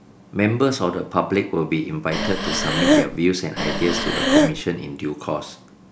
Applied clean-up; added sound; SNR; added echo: none; Breathing; -3 dB; none.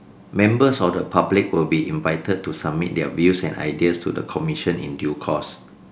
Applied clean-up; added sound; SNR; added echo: none; none; none; none.